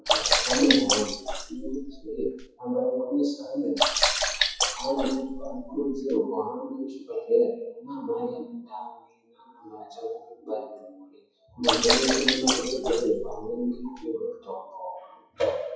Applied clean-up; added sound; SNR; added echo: classical method WPE with log-MMSE.